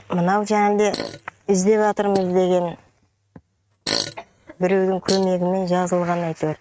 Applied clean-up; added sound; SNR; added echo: neural mask model RNNoise.